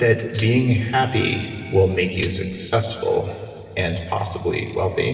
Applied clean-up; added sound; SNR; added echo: none; Tambourine; 19 dB; reverberation time 2.3 s.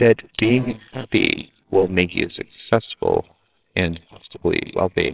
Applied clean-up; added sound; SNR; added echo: neural separator model SepFormer WHAMR!.